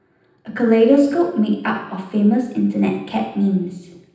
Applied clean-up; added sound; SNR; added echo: none; none; none; reverberation time 0.9 s.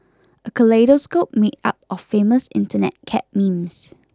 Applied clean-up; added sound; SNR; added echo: none; none; none; none.